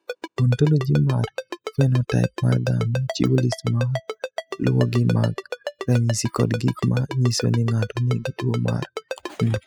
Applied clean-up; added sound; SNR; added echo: classical method spectral subtraction.